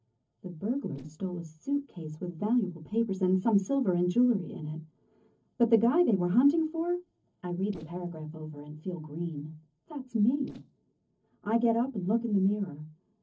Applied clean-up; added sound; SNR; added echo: neural separator model SepFormer DNS4.